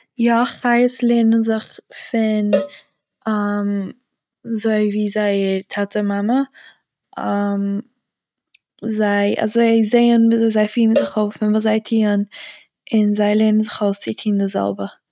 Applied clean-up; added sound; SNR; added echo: neural mask model RNNoise.